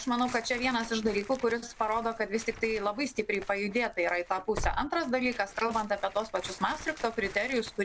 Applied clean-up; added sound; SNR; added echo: none; Tearing; 13 dB; none.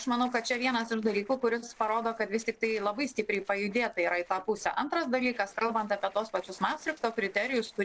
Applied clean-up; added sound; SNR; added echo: neural separator model SepFormer DNS4.